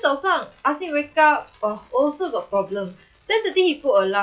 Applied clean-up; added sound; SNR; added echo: classical method log-MMSE.